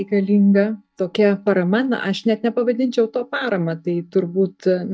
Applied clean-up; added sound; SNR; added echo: neural mask model DeepFilterNet 3.